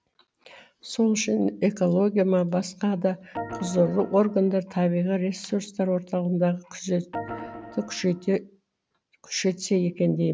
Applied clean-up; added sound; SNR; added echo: none; Organ; 12 dB; none.